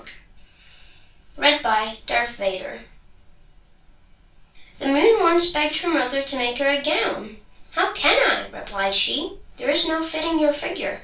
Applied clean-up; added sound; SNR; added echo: none; none; none; reverberation time 0.2 s.